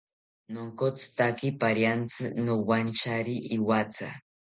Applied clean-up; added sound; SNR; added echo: none; none; none; none.